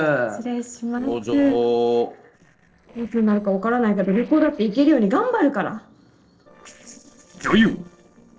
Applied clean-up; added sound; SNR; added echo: neural separator model SepFormer DNS4.